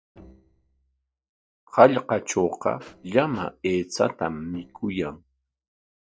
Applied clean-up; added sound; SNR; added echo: neural separator model SepFormer DNS4.